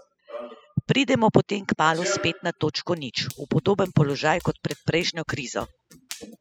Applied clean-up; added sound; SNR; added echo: classical method spectral subtraction.